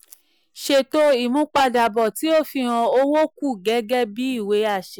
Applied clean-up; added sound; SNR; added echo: none; none; none; none.